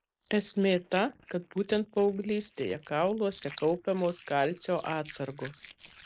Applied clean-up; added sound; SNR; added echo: neural mask model Resemble Enhance denoiser.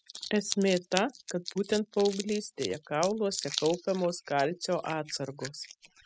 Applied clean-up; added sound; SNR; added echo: classical method spectral subtraction.